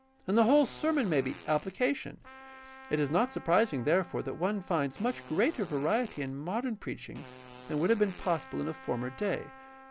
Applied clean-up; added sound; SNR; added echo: none; Trumpet + Fart; 19 dB; none.